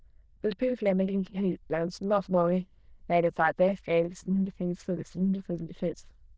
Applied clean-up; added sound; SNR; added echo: neural diffusion model UNIVERSE++.